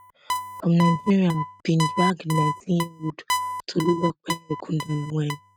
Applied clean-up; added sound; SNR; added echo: neural mask model RNNoise.